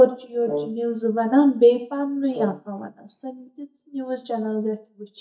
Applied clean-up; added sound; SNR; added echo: neural mask model DeepFilterNet 3.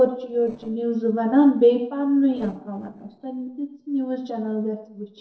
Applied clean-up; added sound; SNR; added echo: neural separator model SepFormer DNS4.